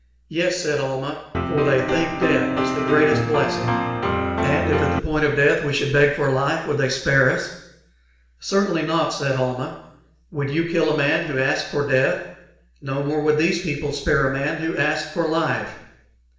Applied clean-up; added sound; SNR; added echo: none; Piano; 0 dB; reverberation time 0.7 s.